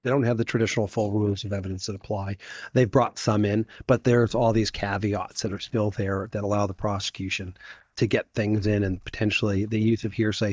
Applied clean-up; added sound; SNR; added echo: neural mask model DeepFilterNet 3.